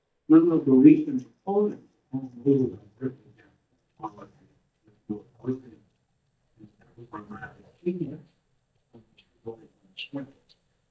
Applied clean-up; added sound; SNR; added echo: neural mask model DeepFilterNet 3.